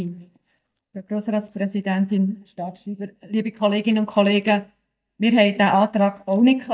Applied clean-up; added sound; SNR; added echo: neural mask model DeepFilterNet 3.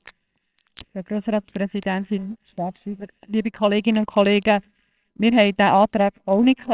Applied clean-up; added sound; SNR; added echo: neural separator model SepFormer WHAMR!.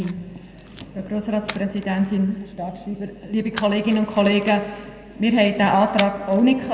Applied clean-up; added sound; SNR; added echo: none; Splash, splatter; 18 dB; reverberation time 1.7 s.